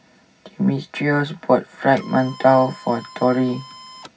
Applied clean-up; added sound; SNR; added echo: none; Printer; 20 dB; reverberation time 0.4 s.